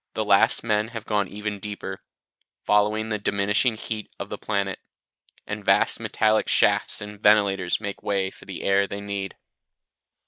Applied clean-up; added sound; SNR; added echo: neural mask model Resemble Enhance denoiser.